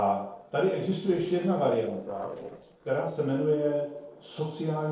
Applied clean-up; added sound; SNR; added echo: neural separator model SepFormer DNS4.